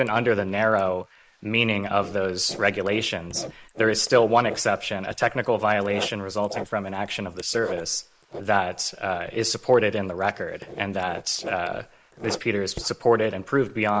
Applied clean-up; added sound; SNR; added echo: neural mask model Resemble Enhance denoiser.